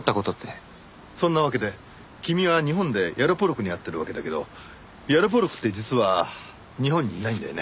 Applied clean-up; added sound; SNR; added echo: none; none; none; none.